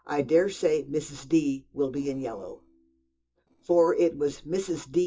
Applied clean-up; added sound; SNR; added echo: neural separator model SepFormer DNS4.